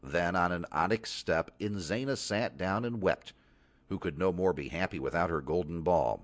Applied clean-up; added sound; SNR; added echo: none; none; none; none.